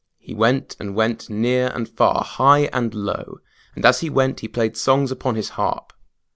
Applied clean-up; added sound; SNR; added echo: none; none; none; none.